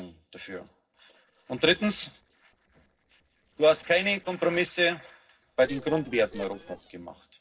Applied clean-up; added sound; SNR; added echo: neural separator model SepFormer DNS4.